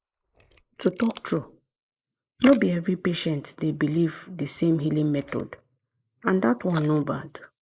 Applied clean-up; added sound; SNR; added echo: neural mask model Resemble Enhance denoiser.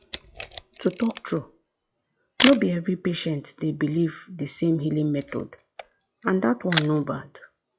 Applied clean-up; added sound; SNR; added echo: classical method log-MMSE.